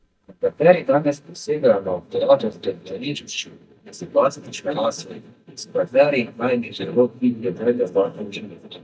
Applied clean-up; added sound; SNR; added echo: neural mask model DeepFilterNet 3.